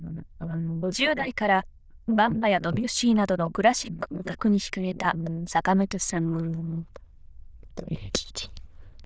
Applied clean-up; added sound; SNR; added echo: neural diffusion model UNIVERSE++.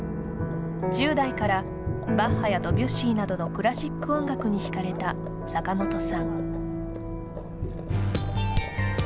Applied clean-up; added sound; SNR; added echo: none; Tap + Livestock, farm animals, working animals; 7 dB; none.